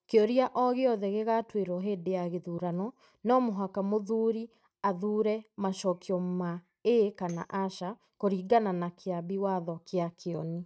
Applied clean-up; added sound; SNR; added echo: neural mask model RNNoise.